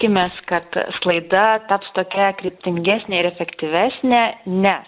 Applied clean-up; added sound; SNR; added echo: neural mask model Resemble Enhance denoiser.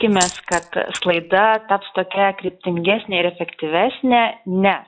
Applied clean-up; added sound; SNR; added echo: classical method log-MMSE.